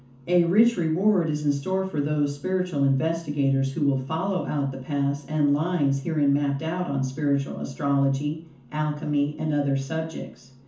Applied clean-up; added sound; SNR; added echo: none; none; none; reverberation time 0.9 s.